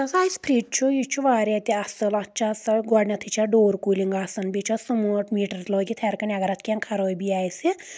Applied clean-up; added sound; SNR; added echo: none; none; none; none.